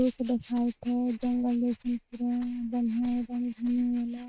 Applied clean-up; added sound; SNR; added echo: neural mask model RNNoise.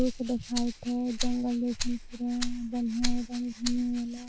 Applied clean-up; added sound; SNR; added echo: none; Rattle (instrument); 2 dB; none.